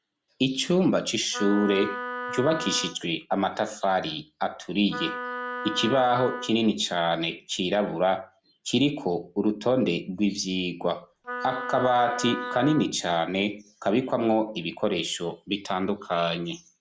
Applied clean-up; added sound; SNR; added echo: none; Wind instrument, woodwind instrument; 8 dB; none.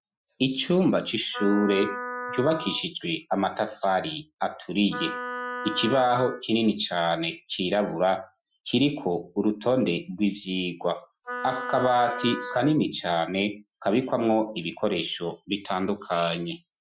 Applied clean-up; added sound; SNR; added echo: classical method Wiener filter.